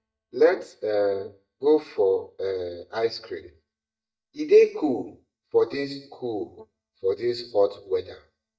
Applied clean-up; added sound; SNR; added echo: neural mask model DeepFilterNet 3.